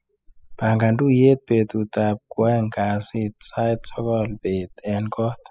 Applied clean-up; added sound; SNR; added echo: classical method spectral subtraction.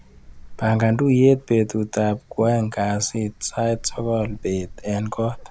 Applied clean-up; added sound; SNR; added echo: none; Wind; 19 dB; none.